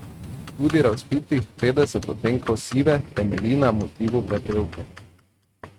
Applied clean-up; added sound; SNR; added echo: neural mask model RNNoise.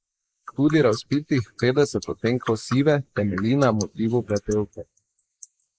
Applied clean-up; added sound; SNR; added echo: neural mask model Resemble Enhance denoiser.